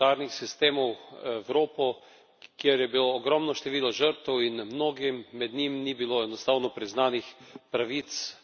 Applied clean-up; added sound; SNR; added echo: none; none; none; none.